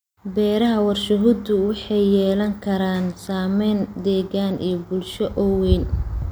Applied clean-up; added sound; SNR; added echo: none; none; none; none.